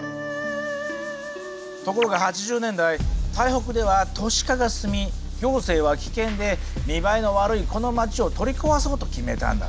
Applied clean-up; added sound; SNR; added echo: none; none; none; none.